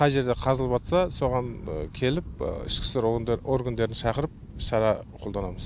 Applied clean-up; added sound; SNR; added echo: none; none; none; none.